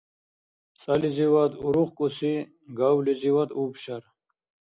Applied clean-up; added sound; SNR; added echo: none; none; none; none.